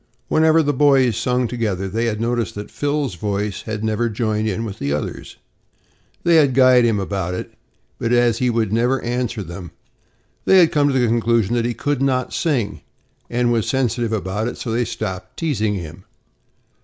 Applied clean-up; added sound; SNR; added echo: none; none; none; none.